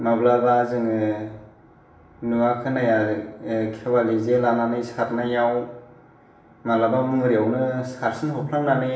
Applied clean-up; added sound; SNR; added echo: none; none; none; reverberation time 0.7 s.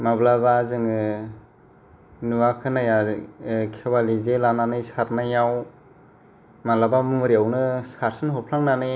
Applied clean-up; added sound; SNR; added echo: none; none; none; none.